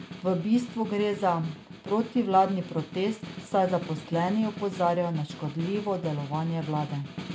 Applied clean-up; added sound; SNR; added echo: none; Snare drum; 12 dB; none.